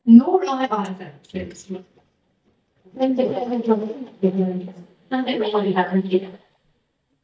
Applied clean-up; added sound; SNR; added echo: neural mask model DeepFilterNet 3.